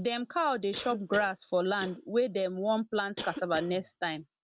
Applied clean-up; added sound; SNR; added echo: none; Cough; 15 dB; none.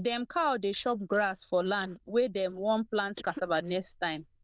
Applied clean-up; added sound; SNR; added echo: neural diffusion model UNIVERSE++.